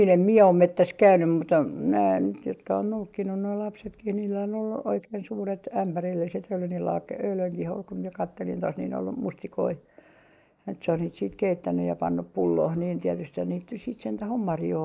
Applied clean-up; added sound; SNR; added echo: neural mask model Resemble Enhance denoiser.